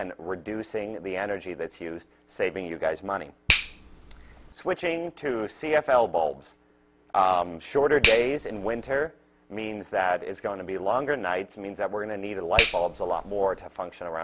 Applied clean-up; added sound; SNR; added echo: none; Finger snapping; 4 dB; none.